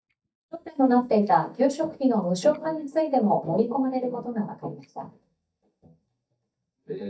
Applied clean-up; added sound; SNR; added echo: neural mask model DeepFilterNet 3.